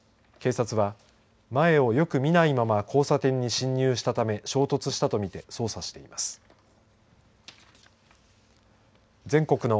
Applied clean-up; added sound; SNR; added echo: none; none; none; none.